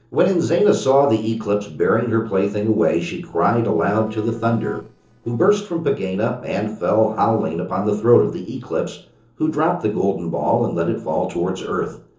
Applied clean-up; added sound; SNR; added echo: neural separator model SepFormer DNS4.